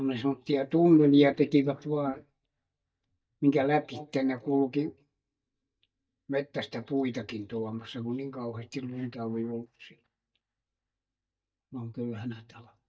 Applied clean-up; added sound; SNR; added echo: neural mask model DeepFilterNet 3.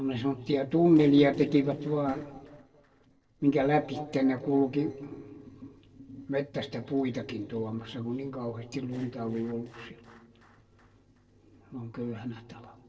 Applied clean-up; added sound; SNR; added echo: neural separator model SepFormer DNS4.